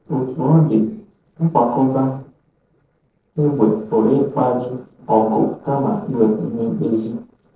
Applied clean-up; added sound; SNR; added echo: neural separator model SepFormer DNS4.